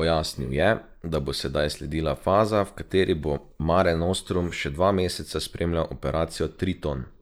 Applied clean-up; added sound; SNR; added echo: neural mask model Resemble Enhance denoiser.